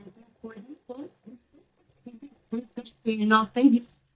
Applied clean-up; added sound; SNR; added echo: neural mask model DeepFilterNet 3.